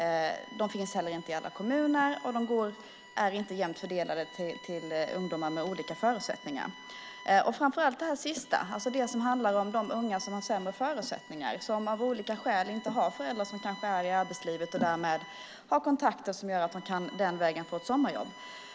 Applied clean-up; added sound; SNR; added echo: none; Bowed string instrument; 18 dB; none.